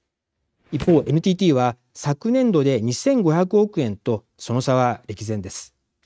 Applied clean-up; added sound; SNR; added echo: neural mask model RNNoise.